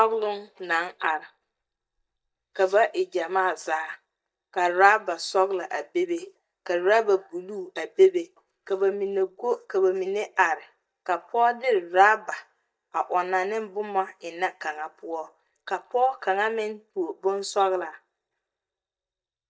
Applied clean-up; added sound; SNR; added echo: neural mask model DeepFilterNet 3.